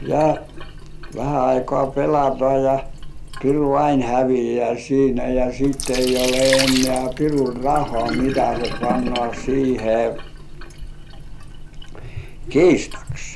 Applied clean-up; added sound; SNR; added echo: none; Sink (filling or washing); 8 dB; none.